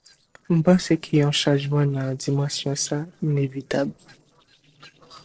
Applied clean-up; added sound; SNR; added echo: neural separator model SepFormer DNS4.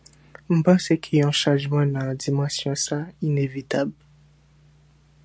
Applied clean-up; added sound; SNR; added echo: none; none; none; none.